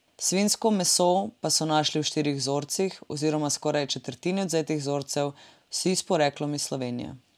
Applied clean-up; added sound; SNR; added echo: none; none; none; none.